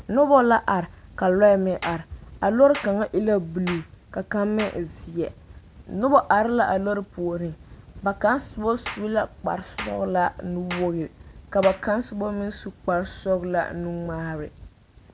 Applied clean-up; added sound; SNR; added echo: none; Clapping; 16 dB; none.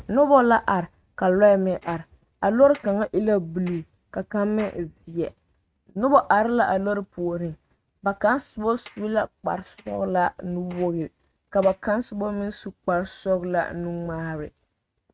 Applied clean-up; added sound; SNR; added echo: neural mask model RNNoise.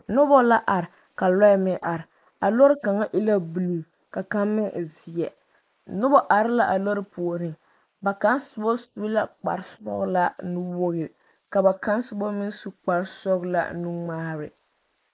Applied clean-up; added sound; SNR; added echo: neural mask model Resemble Enhance denoiser.